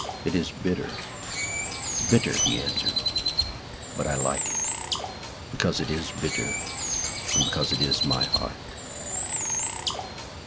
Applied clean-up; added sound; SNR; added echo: none; Bird; -2 dB; none.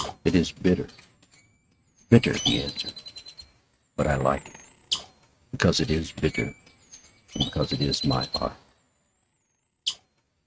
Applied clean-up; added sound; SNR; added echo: neural mask model RNNoise.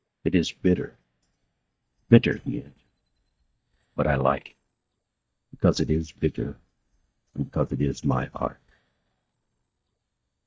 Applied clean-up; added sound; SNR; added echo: neural mask model DeepFilterNet 3.